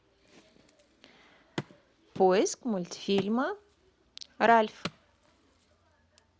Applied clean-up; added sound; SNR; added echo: none; Wood; 17 dB; none.